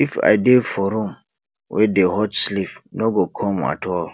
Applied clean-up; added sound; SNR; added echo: none; none; none; none.